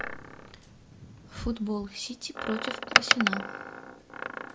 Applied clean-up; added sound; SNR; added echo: none; Door; -4 dB; none.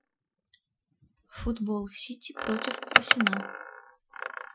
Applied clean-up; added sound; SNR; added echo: classical method Wiener filter.